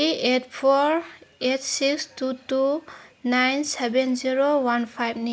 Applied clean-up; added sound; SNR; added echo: none; none; none; none.